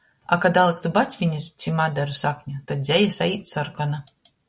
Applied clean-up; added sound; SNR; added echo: none; none; none; none.